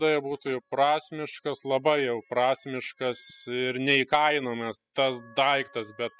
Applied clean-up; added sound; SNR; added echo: classical method spectral subtraction.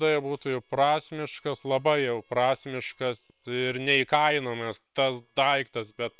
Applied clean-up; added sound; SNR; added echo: neural separator model SepFormer WHAM!.